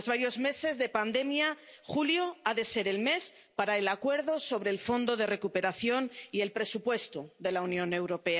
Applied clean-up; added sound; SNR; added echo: none; none; none; none.